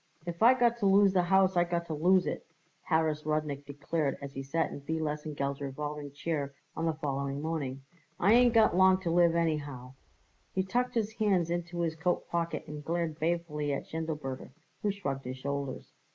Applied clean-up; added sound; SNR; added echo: none; Explosion; 20 dB; none.